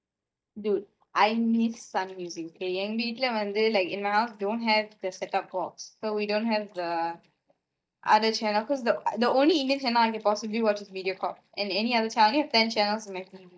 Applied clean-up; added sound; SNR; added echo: neural mask model DeepFilterNet 3.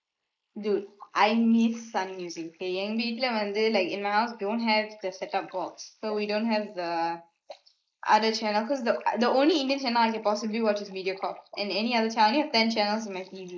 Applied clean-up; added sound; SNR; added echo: neural mask model Resemble Enhance denoiser.